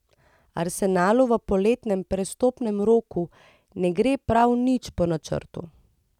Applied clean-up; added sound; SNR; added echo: none; none; none; none.